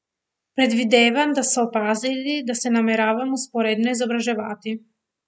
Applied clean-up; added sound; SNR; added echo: none; none; none; none.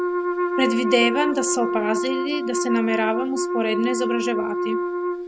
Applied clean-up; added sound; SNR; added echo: none; Wind instrument, woodwind instrument; 0 dB; none.